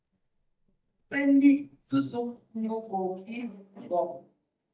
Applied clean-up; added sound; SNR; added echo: neural mask model DeepFilterNet 3.